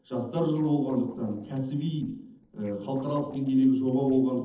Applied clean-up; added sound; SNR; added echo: neural separator model SepFormer DNS4.